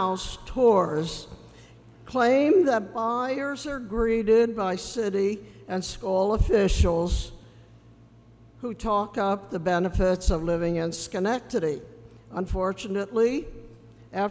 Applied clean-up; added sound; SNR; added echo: none; none; none; none.